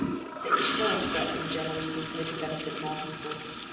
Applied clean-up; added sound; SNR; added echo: none; Toilet flush / Gurgling; -3 dB; reverberation time 0.8 s.